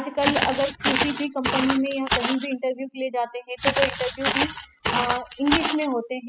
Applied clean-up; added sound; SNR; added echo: classical method spectral subtraction.